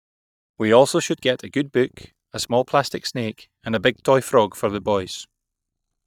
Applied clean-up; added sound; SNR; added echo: neural mask model DeepFilterNet 3.